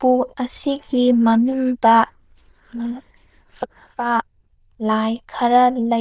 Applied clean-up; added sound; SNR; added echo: neural diffusion model UNIVERSE++.